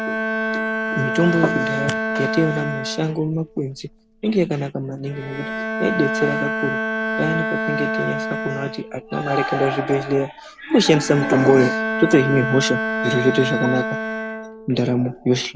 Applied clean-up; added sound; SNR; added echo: none; Bowed string instrument; 4 dB; none.